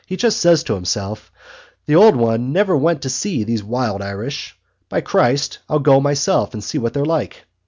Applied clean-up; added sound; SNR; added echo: none; none; none; none.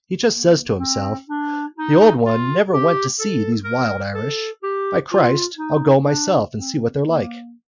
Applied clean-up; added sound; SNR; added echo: classical method Wiener filter.